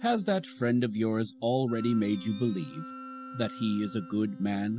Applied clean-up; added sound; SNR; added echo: none; Wind instrument, woodwind instrument + Wind instrument, woodwind instrument; 16 dB; none.